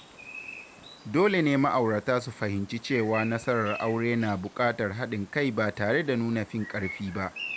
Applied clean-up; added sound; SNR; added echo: none; Bird vocalization, bird call, bird song; 16 dB; none.